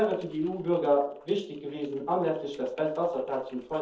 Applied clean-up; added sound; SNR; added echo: neural separator model SepFormer DNS4.